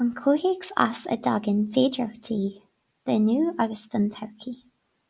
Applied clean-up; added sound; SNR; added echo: none; none; none; none.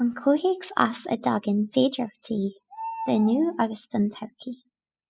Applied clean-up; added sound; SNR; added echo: classical method spectral subtraction.